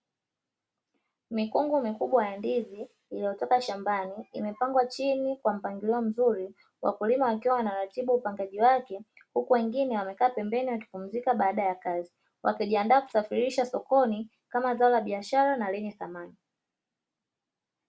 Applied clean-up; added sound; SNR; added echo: none; none; none; none.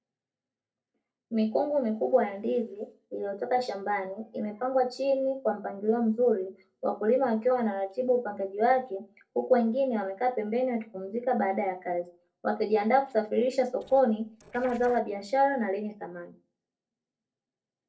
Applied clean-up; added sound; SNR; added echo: neural separator model SepFormer DNS4.